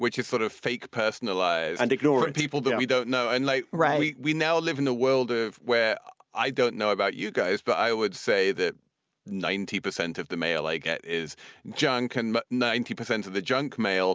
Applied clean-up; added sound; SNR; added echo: none; none; none; none.